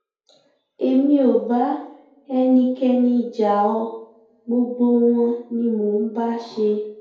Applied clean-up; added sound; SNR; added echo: none; none; none; reverberation time 2.3 s.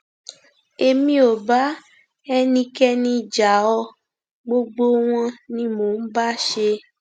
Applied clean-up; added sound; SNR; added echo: none; none; none; none.